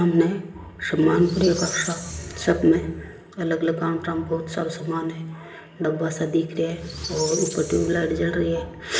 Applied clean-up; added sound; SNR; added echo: none; Squeak; 11 dB; reverberation time 1.1 s.